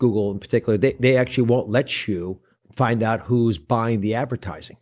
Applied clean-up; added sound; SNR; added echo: none; none; none; none.